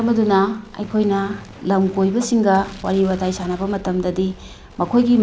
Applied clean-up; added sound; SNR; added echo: none; Gunshot, gunfire; 20 dB; none.